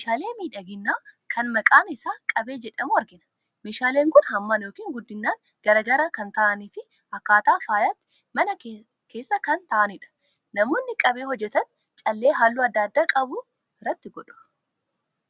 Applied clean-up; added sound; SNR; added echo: none; none; none; none.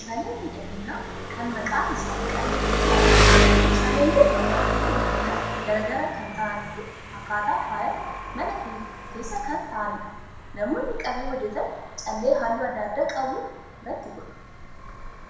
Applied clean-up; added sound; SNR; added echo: none; Engine; -3 dB; reverberation time 1.0 s.